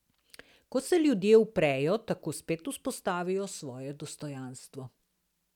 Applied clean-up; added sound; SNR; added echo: none; none; none; none.